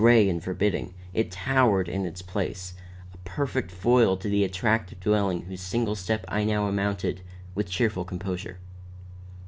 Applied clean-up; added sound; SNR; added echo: none; none; none; none.